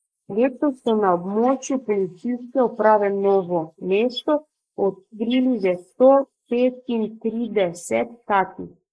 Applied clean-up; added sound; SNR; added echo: neural mask model Resemble Enhance denoiser.